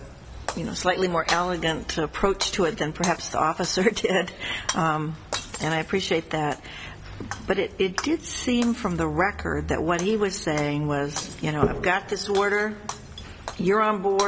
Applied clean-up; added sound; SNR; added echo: none; Shatter; 14 dB; none.